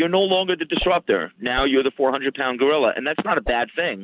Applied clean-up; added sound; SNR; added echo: none; Whoosh, swoosh, swish; 14 dB; none.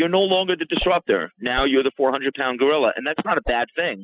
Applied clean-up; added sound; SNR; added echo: classical method spectral subtraction.